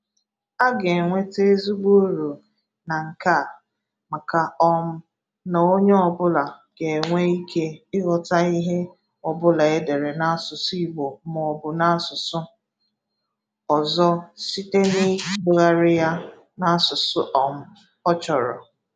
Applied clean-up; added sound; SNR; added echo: none; none; none; none.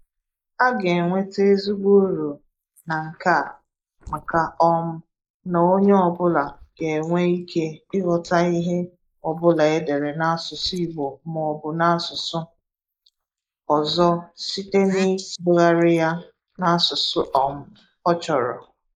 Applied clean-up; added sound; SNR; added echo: neural mask model Resemble Enhance denoiser.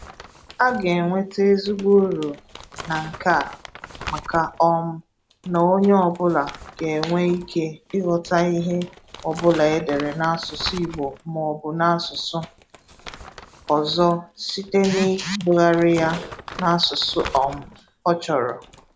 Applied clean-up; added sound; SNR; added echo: none; Crumpling, crinkling; 18 dB; none.